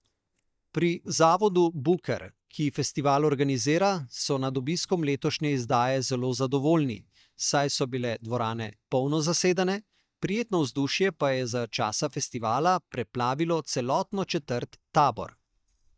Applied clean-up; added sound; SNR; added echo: neural mask model DeepFilterNet 3.